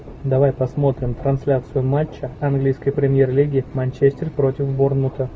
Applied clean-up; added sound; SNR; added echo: none; none; none; none.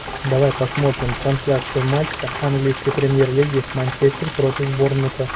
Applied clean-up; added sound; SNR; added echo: none; Frying (food); 10 dB; none.